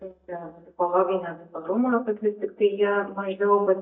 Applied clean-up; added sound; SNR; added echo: neural mask model DeepFilterNet 3.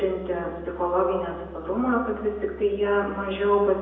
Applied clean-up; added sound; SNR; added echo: none; Musical instrument; 19 dB; reverberation time 0.9 s.